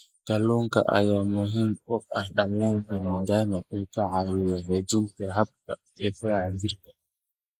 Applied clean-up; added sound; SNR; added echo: neural mask model Resemble Enhance denoiser.